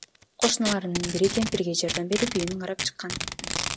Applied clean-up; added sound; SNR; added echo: none; Packing tape, duct tape; 5 dB; none.